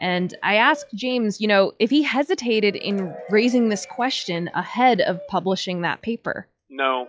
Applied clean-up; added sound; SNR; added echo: classical method log-MMSE.